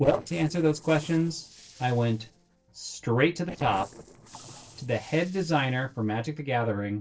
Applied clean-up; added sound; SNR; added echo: neural separator model SepFormer DNS4.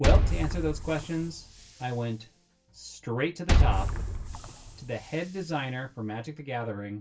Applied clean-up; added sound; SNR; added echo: none; Liquid; -4 dB; reverberation time 0.2 s.